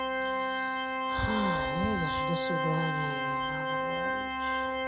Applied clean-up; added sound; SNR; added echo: none; Organ; -5 dB; reverberation time 0.5 s.